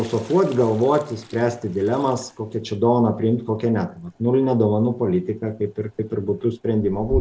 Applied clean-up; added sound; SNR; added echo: none; Toilet flush; 15 dB; none.